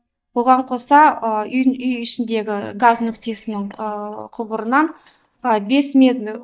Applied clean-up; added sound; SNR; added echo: neural mask model DeepFilterNet 3.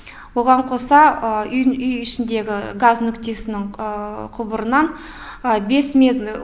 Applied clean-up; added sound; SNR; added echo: none; none; none; none.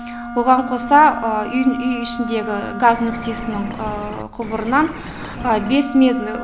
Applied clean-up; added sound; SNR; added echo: none; Wind instrument, woodwind instrument + Bird; 10 dB; none.